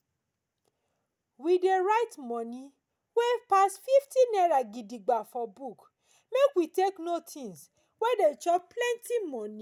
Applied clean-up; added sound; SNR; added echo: none; none; none; none.